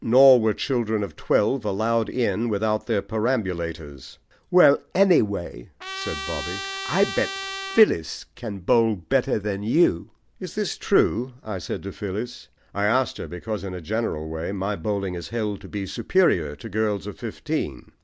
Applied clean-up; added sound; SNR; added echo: none; Trumpet; 9 dB; none.